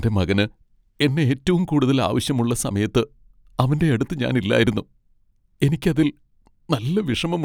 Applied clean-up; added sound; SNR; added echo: none; none; none; none.